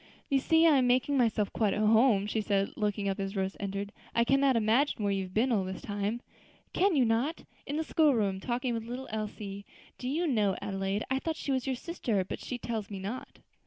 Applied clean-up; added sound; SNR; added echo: none; none; none; none.